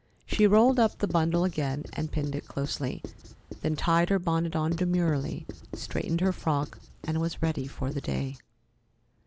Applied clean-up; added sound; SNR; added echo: none; Writing; 15 dB; none.